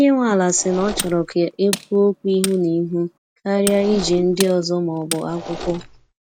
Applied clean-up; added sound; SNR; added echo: none; Tools + Mechanisms; 12 dB; none.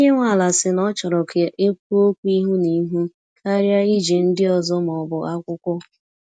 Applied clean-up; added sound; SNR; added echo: none; none; none; none.